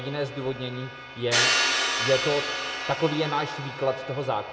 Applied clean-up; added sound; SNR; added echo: none; Crash cymbal; 0 dB; reverberation time 1.1 s.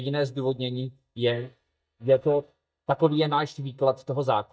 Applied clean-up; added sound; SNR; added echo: neural mask model DeepFilterNet 3.